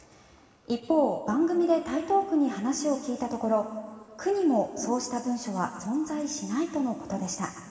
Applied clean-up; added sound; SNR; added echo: none; none; none; reverberation time 2.5 s.